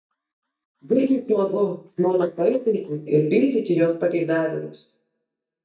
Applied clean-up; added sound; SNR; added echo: neural mask model DeepFilterNet 3.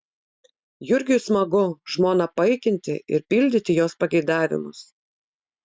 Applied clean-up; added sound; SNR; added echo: none; none; none; none.